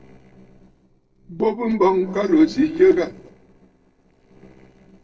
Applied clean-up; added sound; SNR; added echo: neural separator model SepFormer DNS4.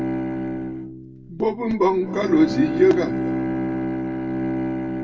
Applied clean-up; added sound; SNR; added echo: none; Bowed string instrument; 2 dB; reverberation time 1.9 s.